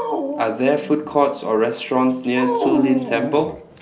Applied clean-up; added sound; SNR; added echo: none; Dog; 6 dB; none.